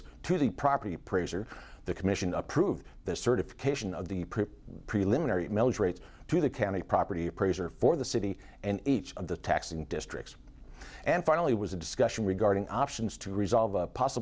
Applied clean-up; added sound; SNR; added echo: none; none; none; none.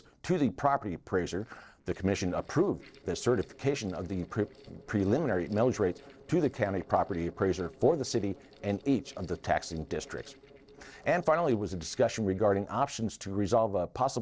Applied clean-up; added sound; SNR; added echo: neural separator model SepFormer DNS4.